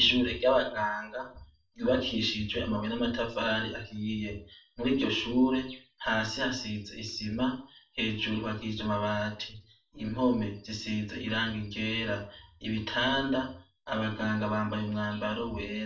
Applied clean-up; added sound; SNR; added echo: none; none; none; reverberation time 0.3 s.